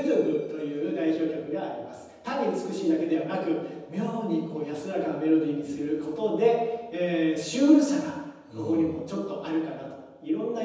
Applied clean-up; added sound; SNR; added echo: none; none; none; reverberation time 1.1 s.